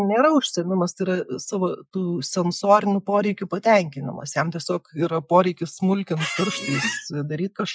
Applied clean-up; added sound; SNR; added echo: classical method Wiener filter.